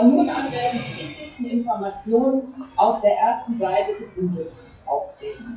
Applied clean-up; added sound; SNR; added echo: classical method WPE with log-MMSE.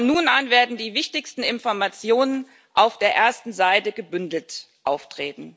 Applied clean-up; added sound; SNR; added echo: none; none; none; none.